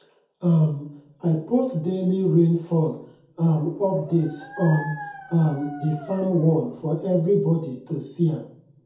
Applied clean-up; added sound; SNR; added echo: none; Dog; 16 dB; reverberation time 0.6 s.